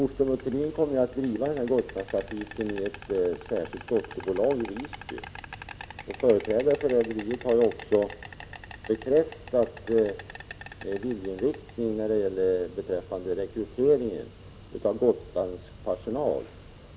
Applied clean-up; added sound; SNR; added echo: none; Insect; 13 dB; none.